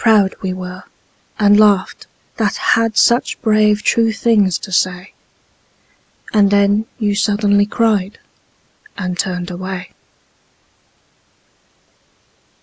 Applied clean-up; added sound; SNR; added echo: none; none; none; none.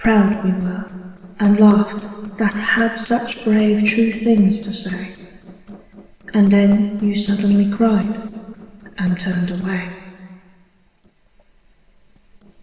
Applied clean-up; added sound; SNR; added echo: neural separator model SepFormer DNS4.